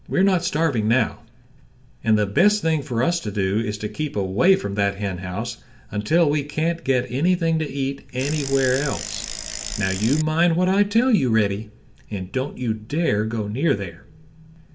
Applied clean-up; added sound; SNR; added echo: none; Bicycle; 8 dB; reverberation time 0.3 s.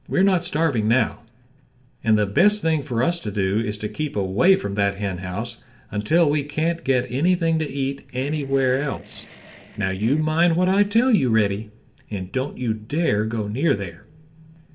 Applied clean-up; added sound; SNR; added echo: neural separator model SepFormer DNS4.